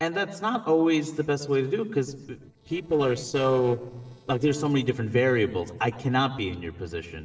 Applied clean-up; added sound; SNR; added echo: neural separator model SepFormer DNS4.